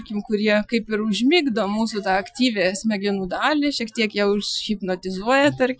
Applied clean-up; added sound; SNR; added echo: classical method Wiener filter.